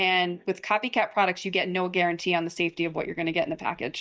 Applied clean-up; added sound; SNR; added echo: neural mask model DeepFilterNet 3.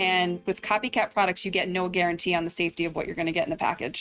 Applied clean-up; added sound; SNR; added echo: neural mask model RNNoise.